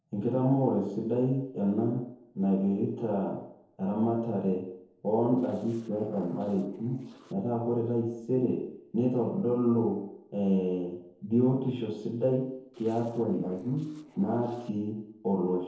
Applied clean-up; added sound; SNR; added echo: neural separator model SepFormer DNS4.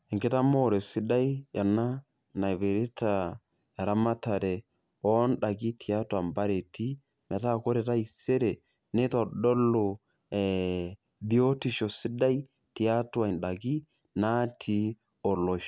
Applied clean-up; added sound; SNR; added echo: none; none; none; none.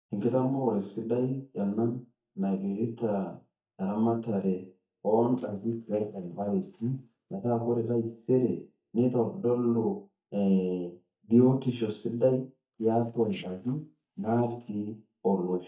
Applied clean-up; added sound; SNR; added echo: neural mask model DeepFilterNet 3.